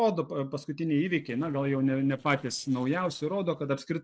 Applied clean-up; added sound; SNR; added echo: neural separator model SepFormer DNS4.